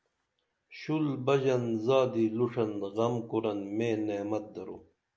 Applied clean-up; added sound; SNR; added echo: none; none; none; none.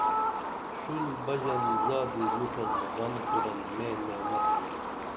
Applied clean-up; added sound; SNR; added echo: none; Fowl; -4 dB; none.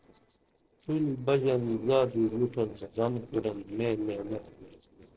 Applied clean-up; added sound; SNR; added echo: neural separator model SepFormer DNS4.